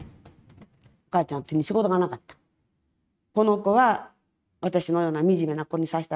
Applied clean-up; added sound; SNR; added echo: neural mask model RNNoise.